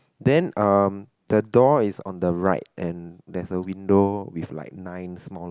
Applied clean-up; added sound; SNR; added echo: none; none; none; none.